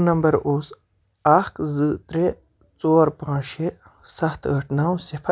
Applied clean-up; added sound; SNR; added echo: none; none; none; none.